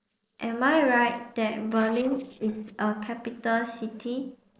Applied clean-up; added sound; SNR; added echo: neural separator model SepFormer DNS4.